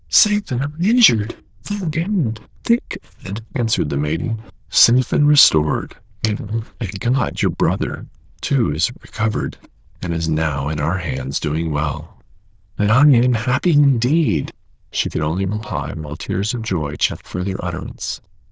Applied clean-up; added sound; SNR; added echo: neural diffusion model UNIVERSE++.